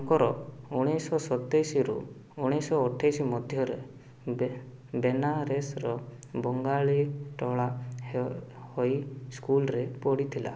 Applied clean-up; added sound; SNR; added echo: none; none; none; none.